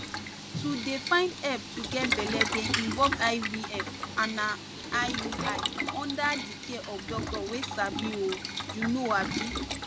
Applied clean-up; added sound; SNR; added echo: none; Boiling; 2 dB; none.